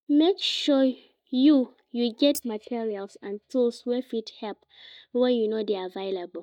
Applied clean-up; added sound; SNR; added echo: neural mask model DeepFilterNet 3.